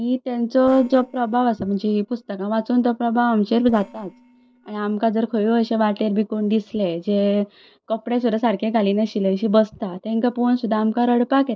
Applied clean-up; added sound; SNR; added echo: neural separator model SepFormer DNS4.